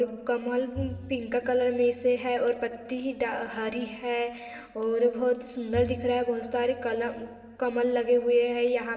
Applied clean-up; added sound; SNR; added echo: none; Bowed string instrument; 18 dB; reverberation time 2.7 s.